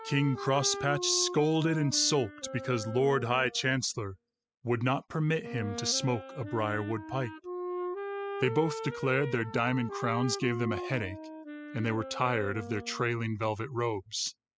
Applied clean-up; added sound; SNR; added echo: classical method spectral subtraction.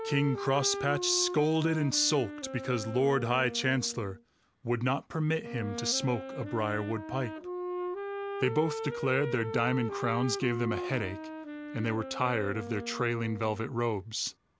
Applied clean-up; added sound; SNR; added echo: none; Wind instrument, woodwind instrument; 8 dB; none.